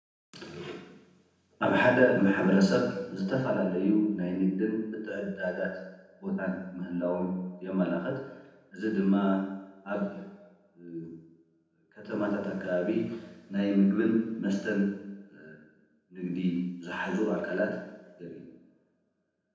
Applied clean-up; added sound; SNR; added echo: none; none; none; reverberation time 0.9 s.